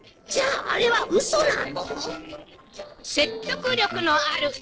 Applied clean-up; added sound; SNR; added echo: neural separator model SepFormer DNS4.